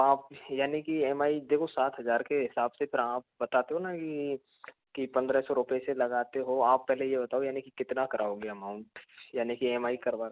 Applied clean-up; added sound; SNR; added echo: none; none; none; none.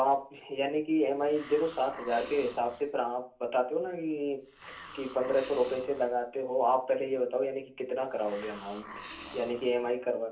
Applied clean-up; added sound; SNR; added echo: none; Hiss; 18 dB; reverberation time 0.3 s.